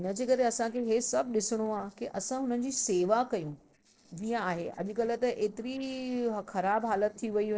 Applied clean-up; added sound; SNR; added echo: neural separator model SepFormer DNS4.